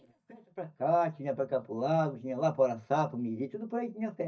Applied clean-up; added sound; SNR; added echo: neural mask model DeepFilterNet 3.